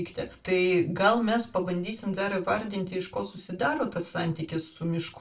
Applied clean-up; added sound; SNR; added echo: none; none; none; reverberation time 0.2 s.